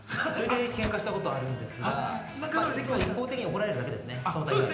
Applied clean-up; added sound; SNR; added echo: none; Microwave oven; 12 dB; reverberation time 0.9 s.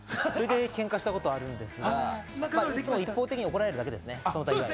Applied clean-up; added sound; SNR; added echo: none; none; none; none.